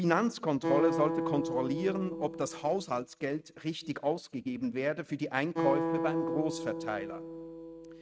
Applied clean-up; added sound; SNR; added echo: neural mask model RNNoise.